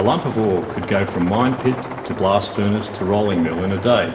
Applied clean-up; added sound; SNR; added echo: none; Aircraft; 12 dB; reverberation time 2.2 s.